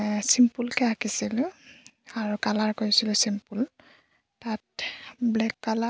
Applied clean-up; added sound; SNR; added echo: none; none; none; none.